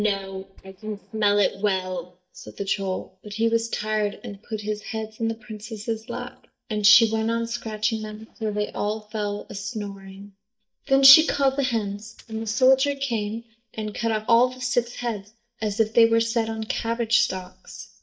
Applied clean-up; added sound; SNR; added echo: neural mask model DeepFilterNet 3.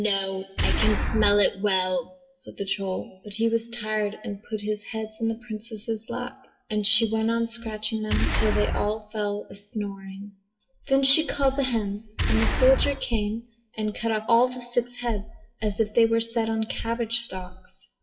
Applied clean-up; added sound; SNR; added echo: classical method WPE with log-MMSE.